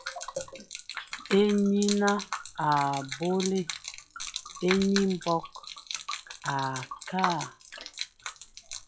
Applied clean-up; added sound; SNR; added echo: classical method log-MMSE.